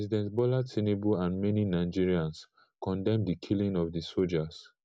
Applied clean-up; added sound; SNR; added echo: none; none; none; none.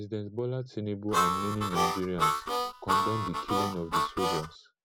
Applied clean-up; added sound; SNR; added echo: none; Harmonica; -5 dB; none.